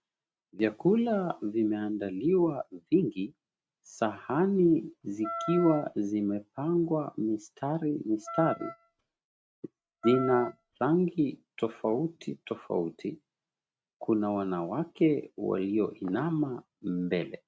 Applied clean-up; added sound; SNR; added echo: neural mask model RNNoise.